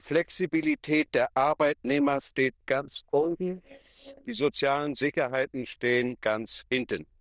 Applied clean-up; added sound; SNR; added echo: neural diffusion model UNIVERSE++.